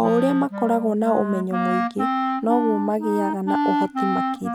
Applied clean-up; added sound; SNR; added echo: none; Wind instrument, woodwind instrument; 2 dB; none.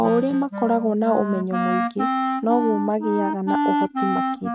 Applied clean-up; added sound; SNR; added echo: neural mask model RNNoise.